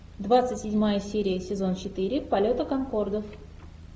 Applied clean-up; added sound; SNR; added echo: none; none; none; none.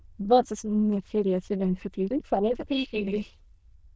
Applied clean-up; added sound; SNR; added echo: neural diffusion model UNIVERSE++.